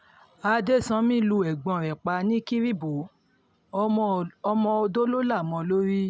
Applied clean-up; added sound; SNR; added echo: none; none; none; none.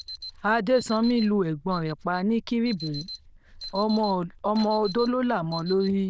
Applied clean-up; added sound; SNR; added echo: neural diffusion model UNIVERSE++.